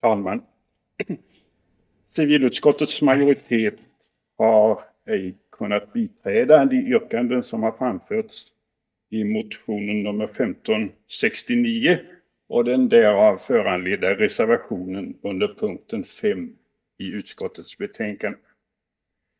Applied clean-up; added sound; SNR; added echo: neural mask model DeepFilterNet 3.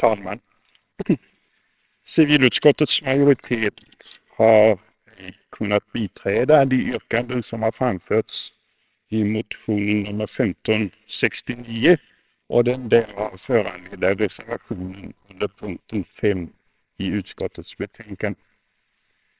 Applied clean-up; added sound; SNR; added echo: neural separator model SepFormer WHAMR!.